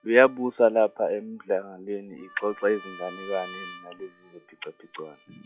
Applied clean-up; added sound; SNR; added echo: classical method log-MMSE.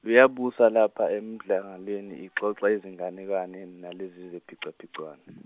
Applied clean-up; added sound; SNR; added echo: none; none; none; none.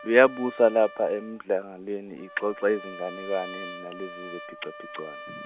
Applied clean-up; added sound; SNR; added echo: none; Trumpet; 15 dB; none.